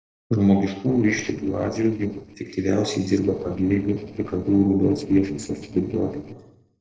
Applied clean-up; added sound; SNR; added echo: neural separator model SepFormer DNS4.